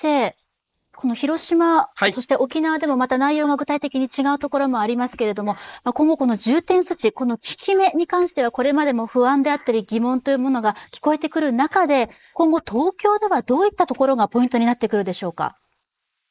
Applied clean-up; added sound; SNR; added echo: neural mask model Resemble Enhance denoiser.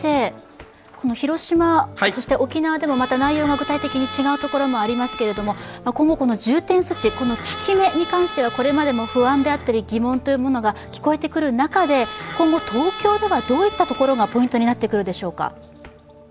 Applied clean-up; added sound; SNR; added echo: none; Bowed string instrument; 13 dB; none.